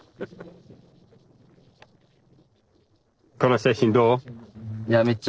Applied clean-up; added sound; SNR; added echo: neural separator model SepFormer DNS4.